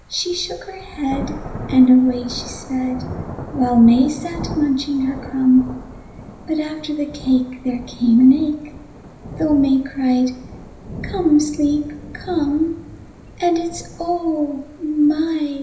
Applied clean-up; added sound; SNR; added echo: none; Thunder / Rain; 14 dB; reverberation time 0.9 s.